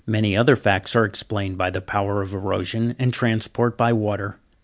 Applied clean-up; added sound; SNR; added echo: none; none; none; none.